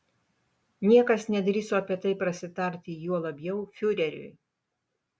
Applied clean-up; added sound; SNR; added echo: none; none; none; none.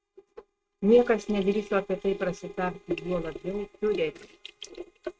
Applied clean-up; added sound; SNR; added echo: neural mask model RNNoise.